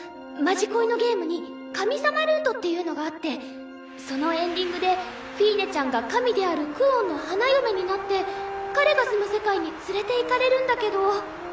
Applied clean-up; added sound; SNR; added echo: none; none; none; none.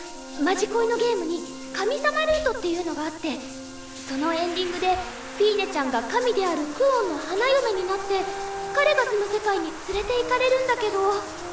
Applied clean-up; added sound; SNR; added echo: none; Bathtub (filling or washing) + Car; 17 dB; none.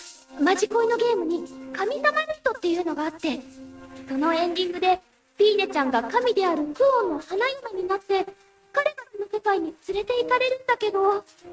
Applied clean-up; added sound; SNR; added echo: neural mask model RNNoise.